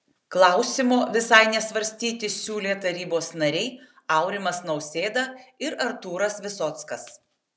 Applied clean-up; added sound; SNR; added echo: none; none; none; none.